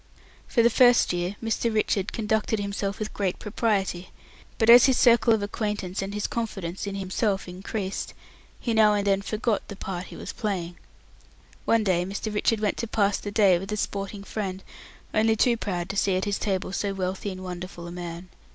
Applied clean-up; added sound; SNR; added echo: none; none; none; none.